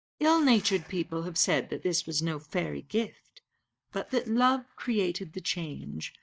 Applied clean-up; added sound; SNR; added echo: neural mask model DeepFilterNet 3.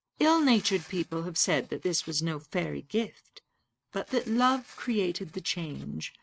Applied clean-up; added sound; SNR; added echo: neural mask model RNNoise.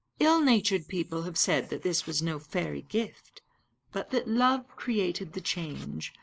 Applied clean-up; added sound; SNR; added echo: neural mask model Resemble Enhance denoiser.